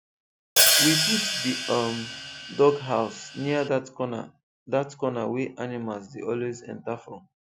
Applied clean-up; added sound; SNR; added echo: none; Hi-hat; -3 dB; none.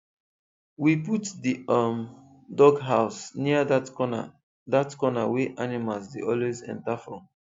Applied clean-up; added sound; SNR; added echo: none; none; none; none.